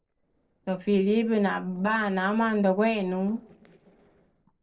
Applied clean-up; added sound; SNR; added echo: neural separator model SepFormer DNS4.